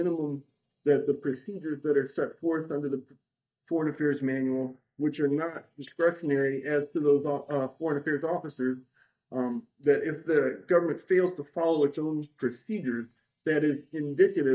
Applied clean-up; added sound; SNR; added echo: neural mask model DeepFilterNet 3.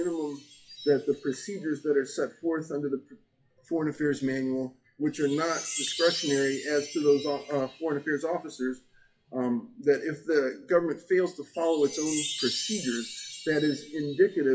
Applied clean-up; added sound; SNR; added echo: classical method WPE with log-MMSE.